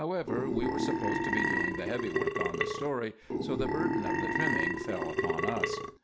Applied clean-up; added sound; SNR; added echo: none; Burping, eructation; -5 dB; none.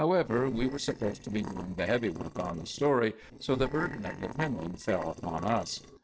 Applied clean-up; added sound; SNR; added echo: neural separator model SepFormer DNS4.